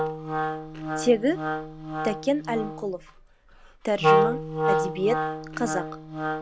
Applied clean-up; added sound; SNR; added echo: none; Wind instrument, woodwind instrument; -1 dB; none.